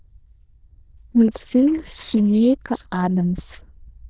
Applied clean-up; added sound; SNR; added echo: neural diffusion model UNIVERSE++.